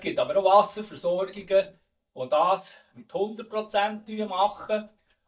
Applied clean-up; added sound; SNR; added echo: neural mask model DeepFilterNet 3.